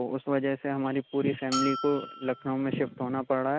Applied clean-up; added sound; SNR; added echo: none; Bell; 8 dB; none.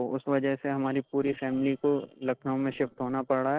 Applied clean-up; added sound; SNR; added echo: neural separator model SepFormer DNS4.